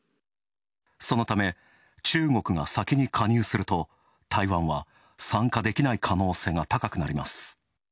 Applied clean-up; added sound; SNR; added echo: none; none; none; none.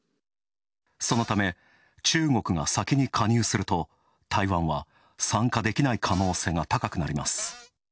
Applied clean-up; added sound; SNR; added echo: neural separator model SepFormer DNS4.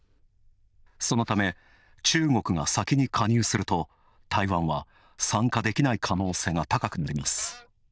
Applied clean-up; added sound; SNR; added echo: neural diffusion model UNIVERSE++.